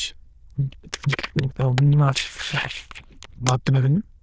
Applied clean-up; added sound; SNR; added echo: neural diffusion model UNIVERSE++.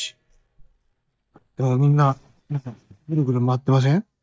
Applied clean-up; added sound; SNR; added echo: neural mask model DeepFilterNet 3.